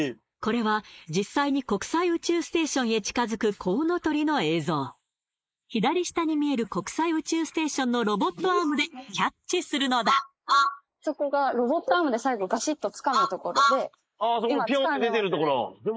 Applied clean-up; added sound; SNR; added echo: neural mask model Resemble Enhance denoiser.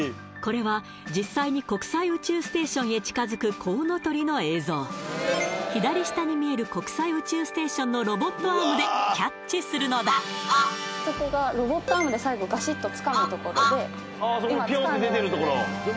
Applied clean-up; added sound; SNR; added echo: none; Truck; 2 dB; none.